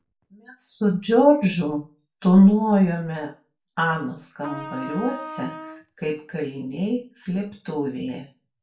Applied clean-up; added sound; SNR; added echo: none; Trumpet; 13 dB; reverberation time 0.3 s.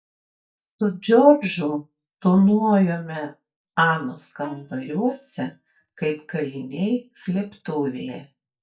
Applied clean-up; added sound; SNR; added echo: neural mask model DeepFilterNet 3.